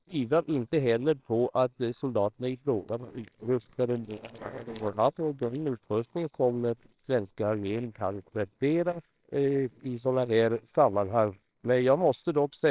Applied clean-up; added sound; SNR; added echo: neural separator model SepFormer WHAMR!.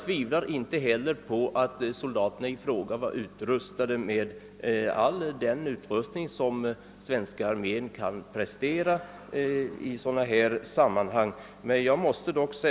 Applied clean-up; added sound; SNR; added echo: none; none; none; none.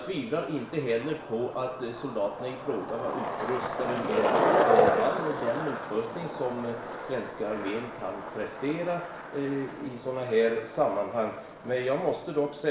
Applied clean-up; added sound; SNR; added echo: none; Skateboard; 1 dB; reverberation time 0.8 s.